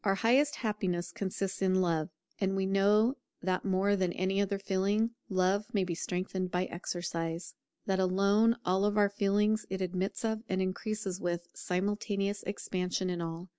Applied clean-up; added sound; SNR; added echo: none; none; none; none.